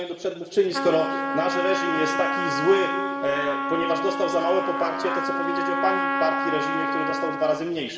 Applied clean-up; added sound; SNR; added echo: none; Trumpet; 1 dB; reverberation time 2.2 s.